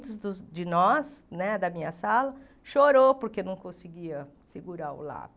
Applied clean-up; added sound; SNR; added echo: none; none; none; none.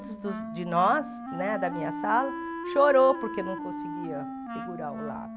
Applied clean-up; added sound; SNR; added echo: none; Wind instrument, woodwind instrument; 7 dB; none.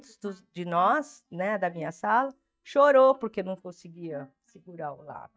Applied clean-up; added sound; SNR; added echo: neural mask model DeepFilterNet 3.